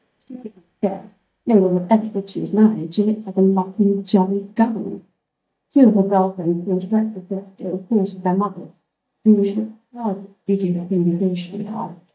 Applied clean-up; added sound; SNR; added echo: neural mask model DeepFilterNet 3.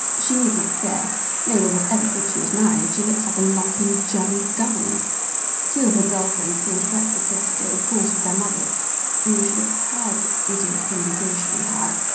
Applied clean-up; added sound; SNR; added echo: none; Cricket; -4 dB; reverberation time 0.6 s.